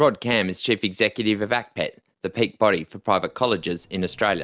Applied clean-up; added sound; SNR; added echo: none; none; none; none.